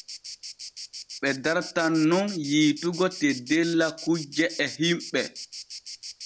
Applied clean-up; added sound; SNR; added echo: none; Insect; 14 dB; none.